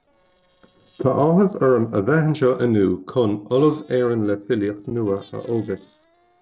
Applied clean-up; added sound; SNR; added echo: neural separator model SepFormer DNS4.